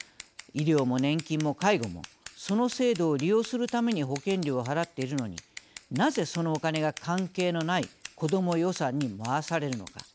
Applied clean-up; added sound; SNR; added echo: none; Scissors; 18 dB; none.